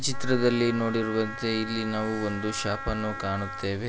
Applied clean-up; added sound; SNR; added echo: none; Wind instrument, woodwind instrument; 11 dB; none.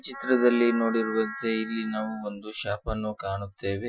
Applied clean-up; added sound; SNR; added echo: classical method Wiener filter.